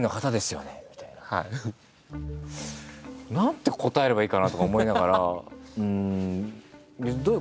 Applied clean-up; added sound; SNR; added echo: none; none; none; none.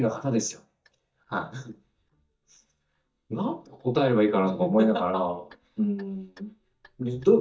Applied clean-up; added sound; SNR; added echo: neural mask model DeepFilterNet 3.